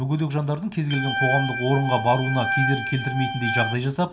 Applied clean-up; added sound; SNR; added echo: none; Organ; 3 dB; reverberation time 0.6 s.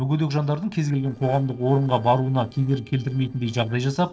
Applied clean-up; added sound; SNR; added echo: neural separator model SepFormer DNS4.